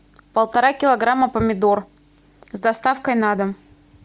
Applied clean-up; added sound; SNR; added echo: none; none; none; none.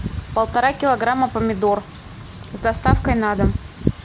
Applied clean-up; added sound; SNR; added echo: none; Wind / Rain; 4 dB; none.